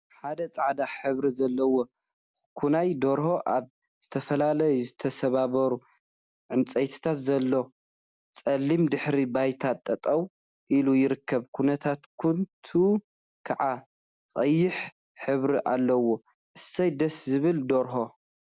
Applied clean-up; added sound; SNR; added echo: none; none; none; none.